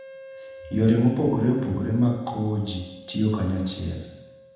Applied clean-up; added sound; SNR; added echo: none; Wind instrument, woodwind instrument; 19 dB; reverberation time 1.0 s.